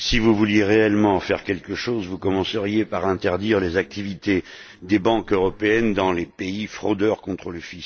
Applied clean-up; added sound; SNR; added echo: neural separator model SepFormer DNS4.